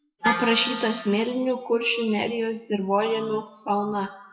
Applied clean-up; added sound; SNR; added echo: classical method WPE with log-MMSE.